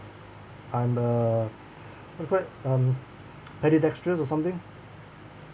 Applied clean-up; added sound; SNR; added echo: none; none; none; none.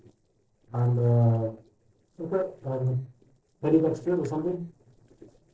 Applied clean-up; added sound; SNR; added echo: neural separator model SepFormer DNS4.